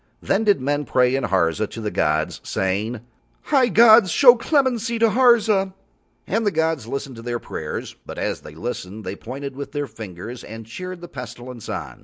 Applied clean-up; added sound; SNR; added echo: none; none; none; none.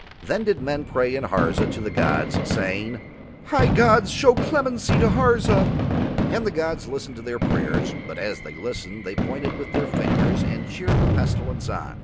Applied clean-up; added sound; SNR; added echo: none; Fireworks; -1 dB; none.